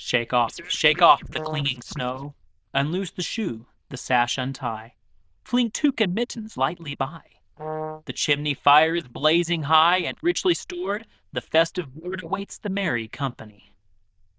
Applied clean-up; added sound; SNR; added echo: neural diffusion model UNIVERSE++.